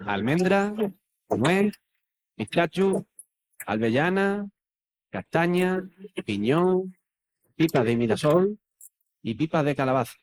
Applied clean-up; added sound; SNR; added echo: neural mask model Resemble Enhance denoiser.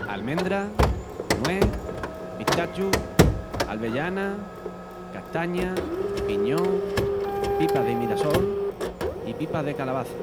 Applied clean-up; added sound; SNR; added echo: none; Printer; -4 dB; none.